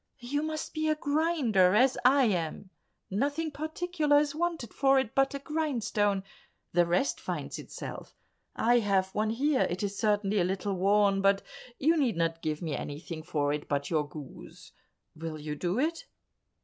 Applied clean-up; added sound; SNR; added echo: none; none; none; none.